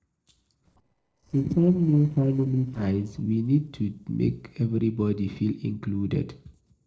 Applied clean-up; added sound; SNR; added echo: neural separator model SepFormer DNS4.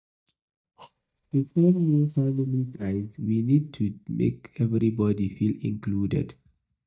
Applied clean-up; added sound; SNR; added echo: neural mask model DeepFilterNet 3.